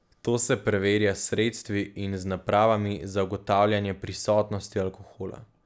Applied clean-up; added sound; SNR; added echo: none; none; none; none.